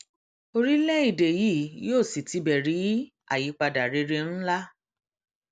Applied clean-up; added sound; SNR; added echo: none; none; none; none.